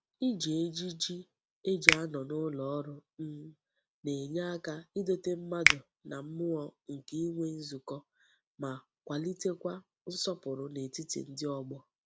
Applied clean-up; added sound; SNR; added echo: none; Finger snapping; -3 dB; none.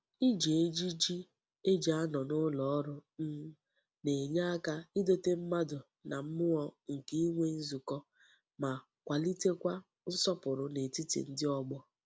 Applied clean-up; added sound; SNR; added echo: none; none; none; none.